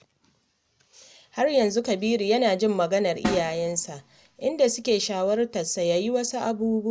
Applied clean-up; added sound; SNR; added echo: none; Snare drum; 10 dB; none.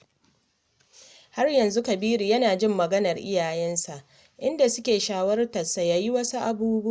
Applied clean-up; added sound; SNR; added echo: none; none; none; none.